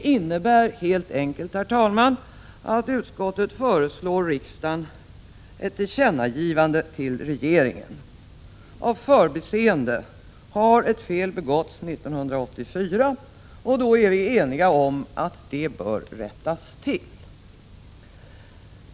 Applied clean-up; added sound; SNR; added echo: none; none; none; none.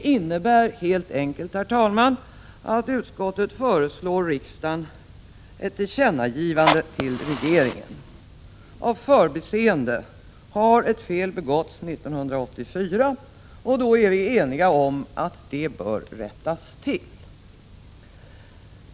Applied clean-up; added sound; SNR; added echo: none; Fire; 4 dB; none.